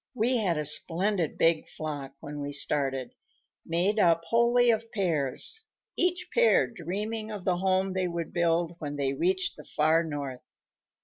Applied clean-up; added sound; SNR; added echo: none; none; none; none.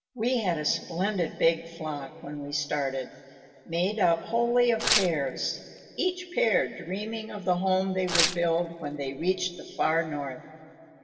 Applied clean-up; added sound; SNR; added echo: none; Tearing; 3 dB; reverberation time 2.4 s.